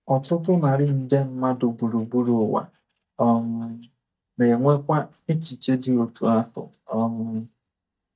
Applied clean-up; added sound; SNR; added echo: neural mask model DeepFilterNet 3.